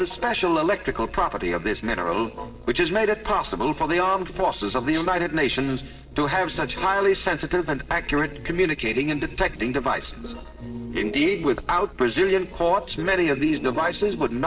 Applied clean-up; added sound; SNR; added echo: neural separator model SepFormer DNS4.